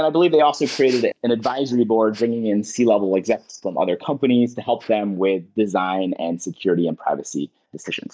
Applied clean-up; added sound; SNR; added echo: neural mask model DeepFilterNet 3.